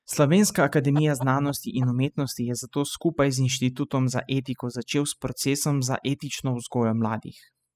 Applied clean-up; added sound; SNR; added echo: classical method spectral subtraction.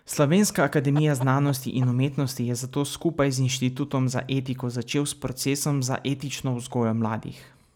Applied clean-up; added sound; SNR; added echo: none; Chicken, rooster; 19 dB; none.